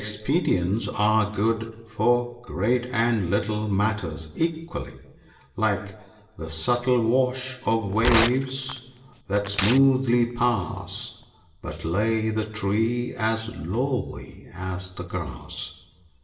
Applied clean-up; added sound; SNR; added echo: none; Tearing; 6 dB; reverberation time 0.8 s.